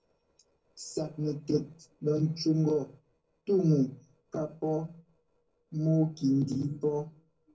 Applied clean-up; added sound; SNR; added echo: neural separator model SepFormer DNS4.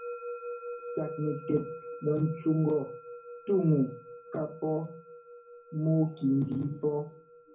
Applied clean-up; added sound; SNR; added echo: none; Musical instrument; 12 dB; reverberation time 0.4 s.